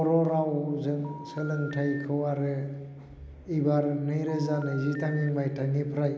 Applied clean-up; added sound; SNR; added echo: none; Telephone; 16 dB; none.